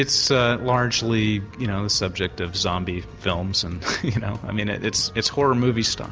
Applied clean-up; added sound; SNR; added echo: none; none; none; none.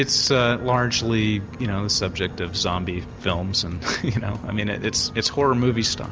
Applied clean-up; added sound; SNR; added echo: none; Boat, Water vehicle; 15 dB; none.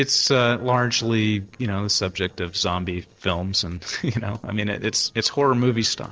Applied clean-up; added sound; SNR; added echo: neural separator model SepFormer DNS4.